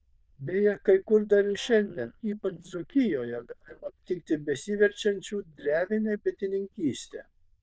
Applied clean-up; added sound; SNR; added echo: neural diffusion model UNIVERSE++.